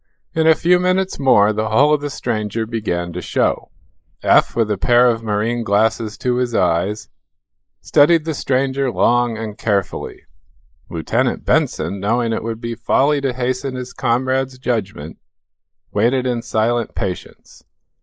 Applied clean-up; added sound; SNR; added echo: neural mask model Resemble Enhance denoiser.